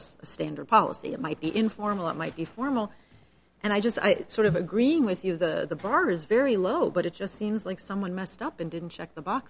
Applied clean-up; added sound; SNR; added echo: none; none; none; none.